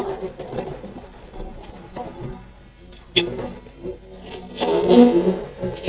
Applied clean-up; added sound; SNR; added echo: neural mask model DeepFilterNet 3.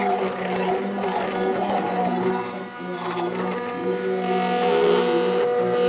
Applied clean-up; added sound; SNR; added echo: none; Domestic sounds, home sounds; -4 dB; reverberation time 0.9 s.